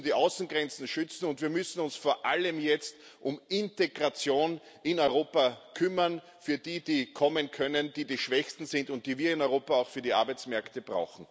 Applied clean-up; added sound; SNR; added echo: none; none; none; none.